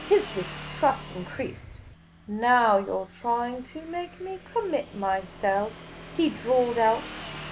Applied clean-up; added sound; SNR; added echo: none; Motorcycle / Engine; 15 dB; none.